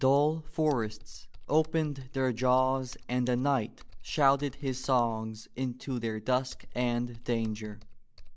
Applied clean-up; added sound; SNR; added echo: none; Computer keyboard; 13 dB; none.